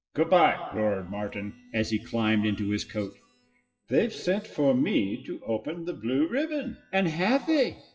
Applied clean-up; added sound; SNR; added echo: classical method WPE with log-MMSE.